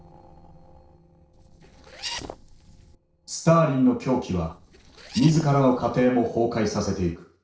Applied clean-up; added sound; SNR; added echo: neural separator model SepFormer DNS4.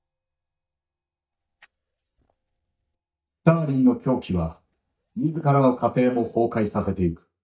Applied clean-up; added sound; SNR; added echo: neural mask model DeepFilterNet 3.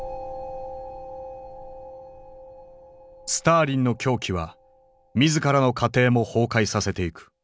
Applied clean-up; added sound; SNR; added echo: none; none; none; none.